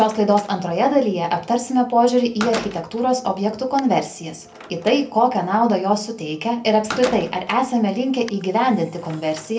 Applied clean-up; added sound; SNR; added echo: none; Slam; 17 dB; reverberation time 0.3 s.